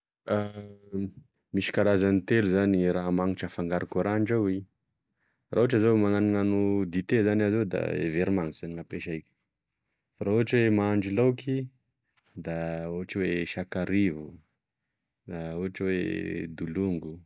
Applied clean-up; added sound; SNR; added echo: none; none; none; none.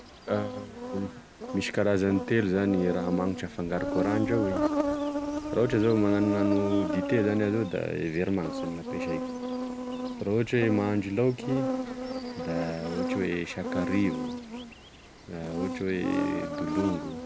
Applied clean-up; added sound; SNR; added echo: none; Insect; 4 dB; none.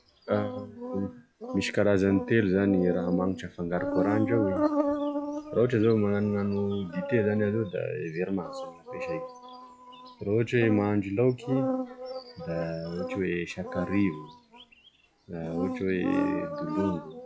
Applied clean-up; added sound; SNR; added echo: classical method log-MMSE.